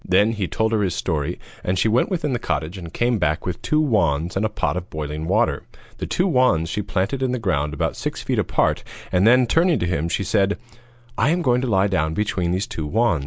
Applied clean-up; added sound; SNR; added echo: none; none; none; none.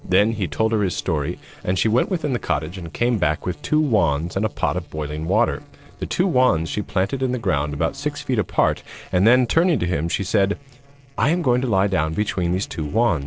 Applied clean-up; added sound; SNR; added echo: neural separator model SepFormer DNS4.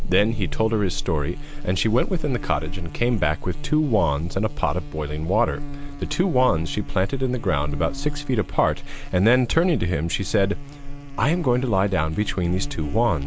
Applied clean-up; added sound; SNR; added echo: none; Buzz; 4 dB; none.